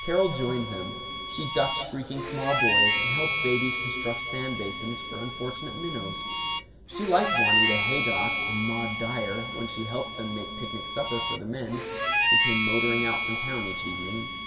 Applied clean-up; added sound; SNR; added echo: none; Harmonica; -2 dB; reverberation time 2.5 s.